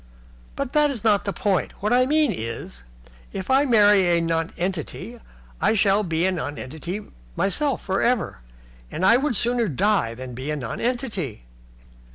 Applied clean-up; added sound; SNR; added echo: none; none; none; none.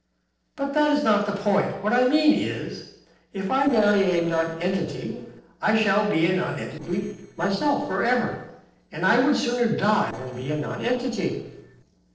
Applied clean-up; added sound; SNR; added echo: neural separator model SepFormer DNS4.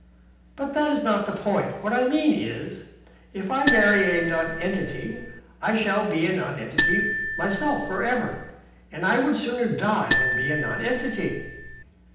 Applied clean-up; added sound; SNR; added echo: none; Marimba, xylophone; 0 dB; reverberation time 0.8 s.